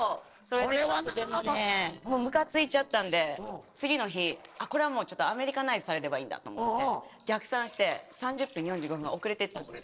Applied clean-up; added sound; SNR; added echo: neural separator model SepFormer DNS4.